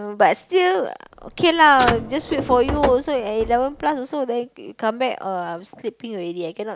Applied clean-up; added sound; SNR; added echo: none; Car; 8 dB; none.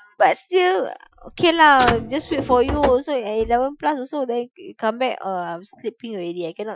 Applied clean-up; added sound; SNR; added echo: classical method Wiener filter.